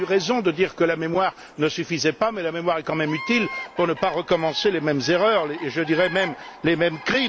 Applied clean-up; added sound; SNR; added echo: none; Bird vocalization, bird call, bird song; 15 dB; none.